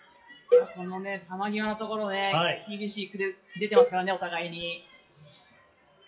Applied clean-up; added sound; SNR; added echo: classical method WPE with log-MMSE.